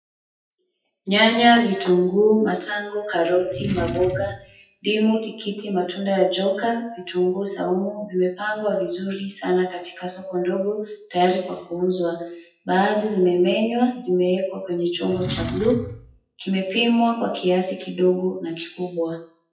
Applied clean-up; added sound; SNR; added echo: classical method WPE with log-MMSE.